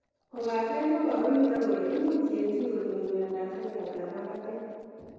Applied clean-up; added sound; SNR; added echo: neural separator model SepFormer DNS4.